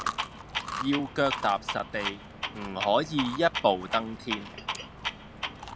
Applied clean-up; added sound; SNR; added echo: none; Clock + Chewing, mastication; 5 dB; none.